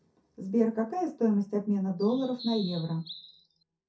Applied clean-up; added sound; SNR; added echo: none; Bird vocalization, bird call, bird song; 15 dB; reverberation time 0.3 s.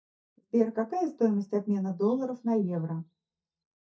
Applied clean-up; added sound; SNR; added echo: neural mask model DeepFilterNet 3.